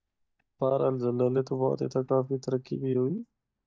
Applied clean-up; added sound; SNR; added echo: neural mask model DeepFilterNet 3.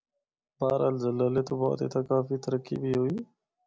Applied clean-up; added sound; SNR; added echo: none; none; none; none.